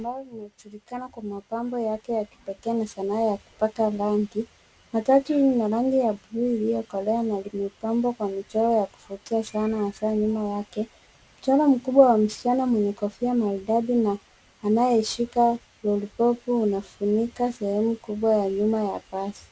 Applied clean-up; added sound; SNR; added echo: none; none; none; none.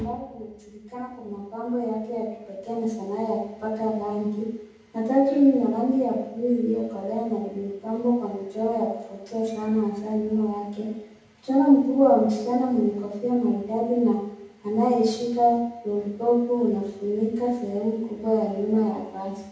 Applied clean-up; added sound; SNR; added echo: none; none; none; reverberation time 0.8 s.